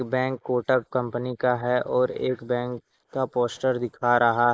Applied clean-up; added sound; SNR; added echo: neural mask model Resemble Enhance denoiser.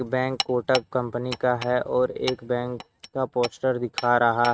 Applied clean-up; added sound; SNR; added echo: neural mask model RNNoise.